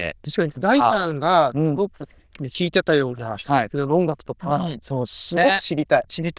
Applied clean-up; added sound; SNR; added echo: neural diffusion model UNIVERSE++.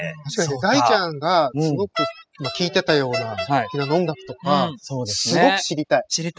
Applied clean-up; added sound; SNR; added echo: classical method spectral subtraction.